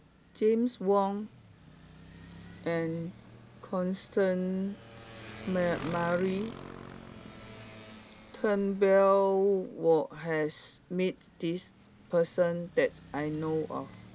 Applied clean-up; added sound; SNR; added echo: none; Motorcycle; 17 dB; none.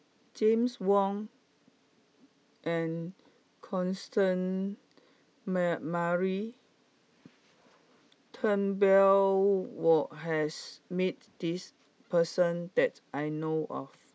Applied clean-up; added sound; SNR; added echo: none; none; none; none.